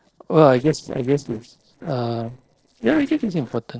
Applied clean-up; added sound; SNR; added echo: neural separator model SepFormer DNS4.